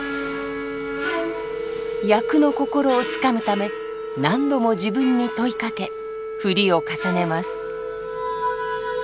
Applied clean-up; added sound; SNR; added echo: none; Organ; 7 dB; none.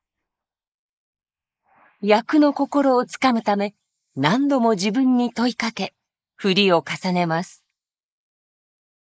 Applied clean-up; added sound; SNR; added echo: neural mask model Resemble Enhance denoiser.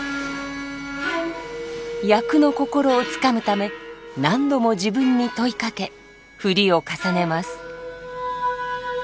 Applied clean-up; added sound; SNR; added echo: none; none; none; none.